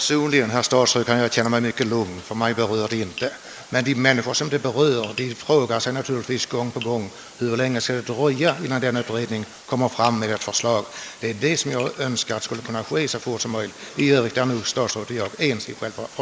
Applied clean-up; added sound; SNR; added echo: neural mask model Resemble Enhance denoiser.